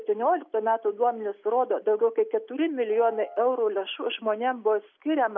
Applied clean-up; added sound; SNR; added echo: none; Piano; 18 dB; none.